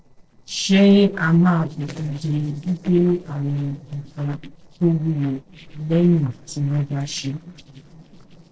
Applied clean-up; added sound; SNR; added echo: neural separator model SepFormer DNS4.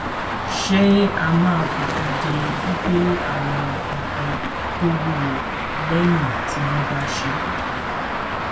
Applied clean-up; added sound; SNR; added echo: none; Traffic noise, roadway noise; 1 dB; reverberation time 0.2 s.